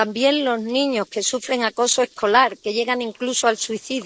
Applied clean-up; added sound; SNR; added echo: neural mask model Resemble Enhance denoiser.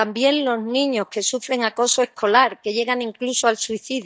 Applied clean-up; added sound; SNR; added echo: neural mask model DeepFilterNet 3.